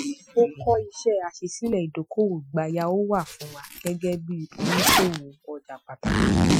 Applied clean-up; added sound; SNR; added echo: classical method Wiener filter.